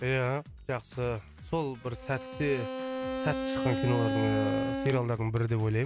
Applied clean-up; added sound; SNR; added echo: none; Bowed string instrument; 2 dB; none.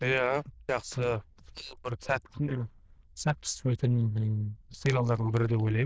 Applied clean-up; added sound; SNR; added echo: neural diffusion model UNIVERSE++.